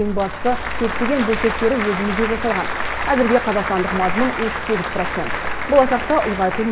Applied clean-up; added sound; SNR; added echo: none; Applause / Crowd; 3 dB; reverberation time 0.8 s.